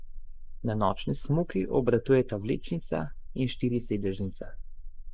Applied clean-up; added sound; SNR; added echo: neural mask model Resemble Enhance denoiser.